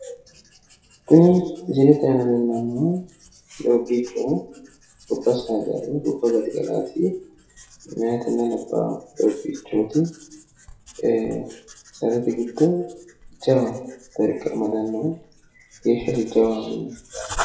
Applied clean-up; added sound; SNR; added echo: classical method WPE with log-MMSE.